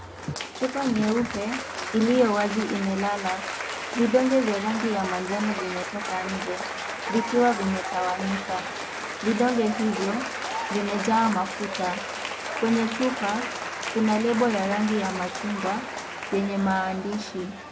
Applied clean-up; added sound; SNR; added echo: none; Applause / Cheering; 6 dB; none.